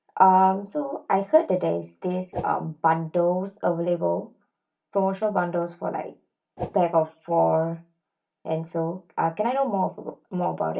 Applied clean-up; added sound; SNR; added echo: none; Whoosh, swoosh, swish; 9 dB; reverberation time 0.2 s.